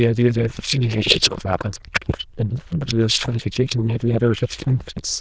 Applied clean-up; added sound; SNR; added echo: neural diffusion model UNIVERSE++.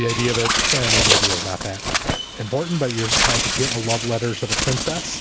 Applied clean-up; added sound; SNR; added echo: none; Bird; -3 dB; none.